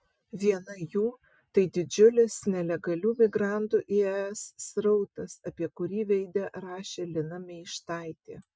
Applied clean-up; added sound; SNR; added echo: none; none; none; none.